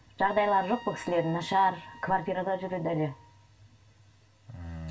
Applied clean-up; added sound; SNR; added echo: none; Trumpet; 18 dB; reverberation time 0.2 s.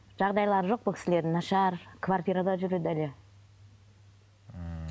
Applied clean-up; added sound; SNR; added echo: none; none; none; none.